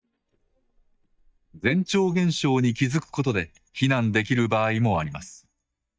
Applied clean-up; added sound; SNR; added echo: neural mask model DeepFilterNet 3.